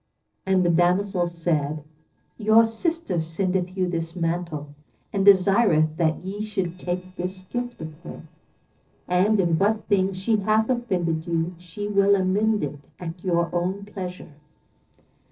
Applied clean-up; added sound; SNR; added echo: neural separator model SepFormer DNS4.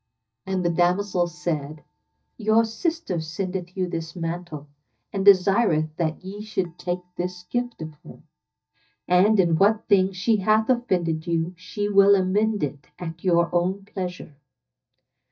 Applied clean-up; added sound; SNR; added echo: neural mask model DeepFilterNet 3.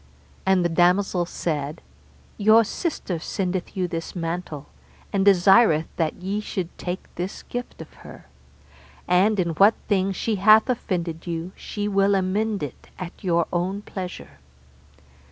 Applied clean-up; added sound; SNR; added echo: none; none; none; none.